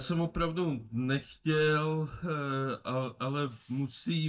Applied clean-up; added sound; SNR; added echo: neural mask model DeepFilterNet 3.